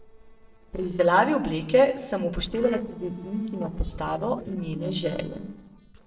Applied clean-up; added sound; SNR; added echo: neural separator model SepFormer DNS4.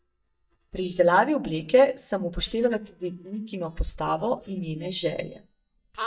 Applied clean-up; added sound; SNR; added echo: neural mask model DeepFilterNet 3.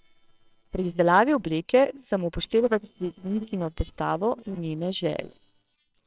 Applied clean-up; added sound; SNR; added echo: neural separator model SepFormer WHAMR!.